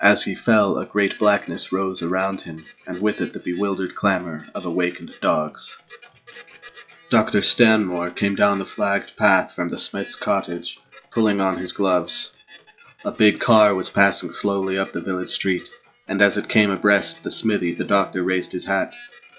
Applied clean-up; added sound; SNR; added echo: classical method log-MMSE.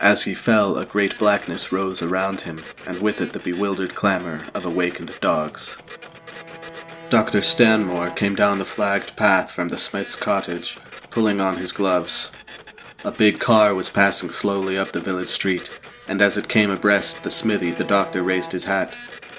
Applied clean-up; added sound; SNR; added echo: none; Printer + Bowed string instrument; 17 dB; none.